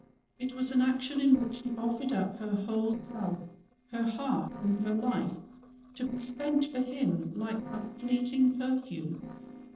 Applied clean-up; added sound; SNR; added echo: neural separator model SepFormer DNS4.